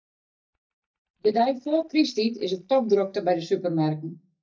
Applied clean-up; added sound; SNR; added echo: neural mask model DeepFilterNet 3.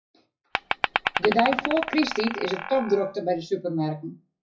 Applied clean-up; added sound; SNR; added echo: classical method WPE with log-MMSE.